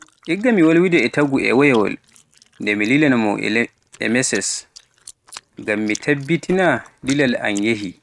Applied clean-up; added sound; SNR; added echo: neural mask model RNNoise.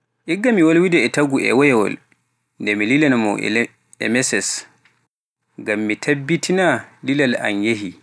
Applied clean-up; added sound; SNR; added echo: none; none; none; none.